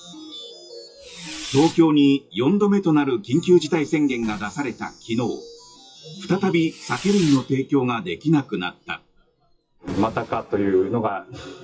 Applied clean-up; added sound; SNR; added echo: classical method WPE with log-MMSE.